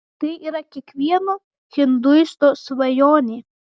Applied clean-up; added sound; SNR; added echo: none; none; none; none.